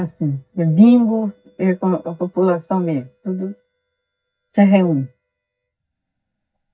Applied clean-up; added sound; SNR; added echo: neural mask model DeepFilterNet 3.